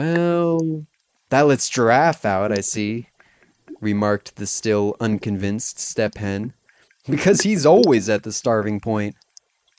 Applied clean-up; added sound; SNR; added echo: neural mask model Resemble Enhance denoiser.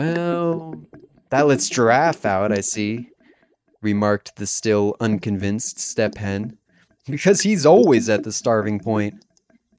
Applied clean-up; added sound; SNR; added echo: neural mask model DeepFilterNet 3.